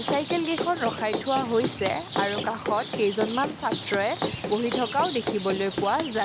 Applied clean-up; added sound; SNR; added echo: none; Rain + Run; 5 dB; none.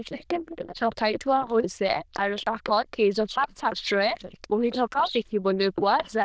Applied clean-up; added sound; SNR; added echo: neural diffusion model UNIVERSE++.